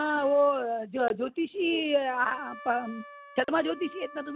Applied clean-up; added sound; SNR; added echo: none; Trumpet; 20 dB; none.